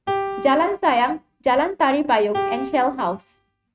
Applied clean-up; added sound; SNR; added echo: neural mask model RNNoise.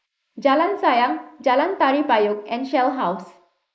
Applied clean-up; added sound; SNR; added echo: neural mask model Resemble Enhance denoiser.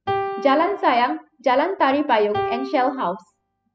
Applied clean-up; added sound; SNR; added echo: classical method spectral subtraction.